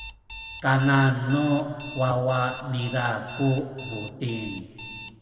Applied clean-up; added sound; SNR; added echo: none; Alarm; 12 dB; reverberation time 2.2 s.